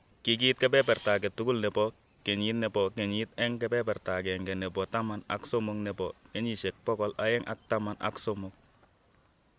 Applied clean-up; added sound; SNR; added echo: none; Camera; 19 dB; none.